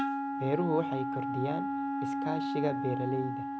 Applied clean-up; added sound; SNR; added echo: none; Wind instrument, woodwind instrument; -1 dB; none.